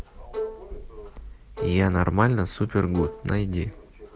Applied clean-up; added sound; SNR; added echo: none; Bowed string instrument; 10 dB; none.